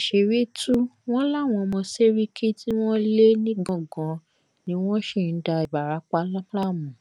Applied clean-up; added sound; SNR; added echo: none; none; none; none.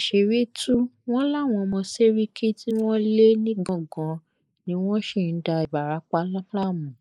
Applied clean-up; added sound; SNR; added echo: neural mask model Resemble Enhance denoiser.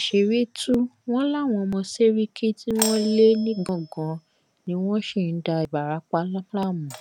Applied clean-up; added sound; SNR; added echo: none; Doorbell; 16 dB; none.